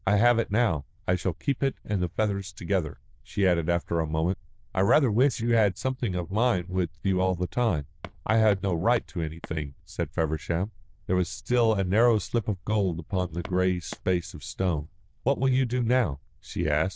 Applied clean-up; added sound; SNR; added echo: neural diffusion model UNIVERSE++.